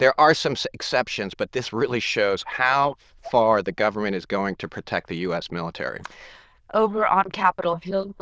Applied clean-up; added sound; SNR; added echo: neural diffusion model UNIVERSE++.